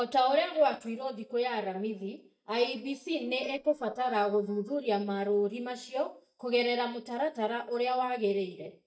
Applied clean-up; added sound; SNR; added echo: neural mask model DeepFilterNet 3.